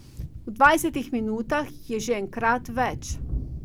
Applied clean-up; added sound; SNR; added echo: none; Thunder; 11 dB; none.